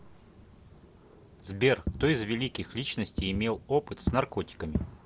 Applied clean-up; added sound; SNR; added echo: none; Fireworks; 8 dB; none.